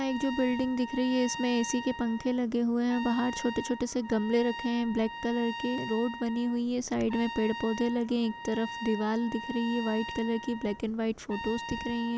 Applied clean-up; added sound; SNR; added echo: none; Trumpet; 11 dB; none.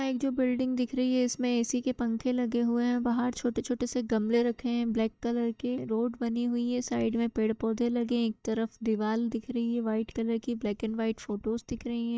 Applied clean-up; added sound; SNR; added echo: neural mask model DeepFilterNet 3.